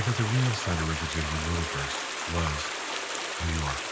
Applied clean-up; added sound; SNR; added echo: none; Stream; 3 dB; none.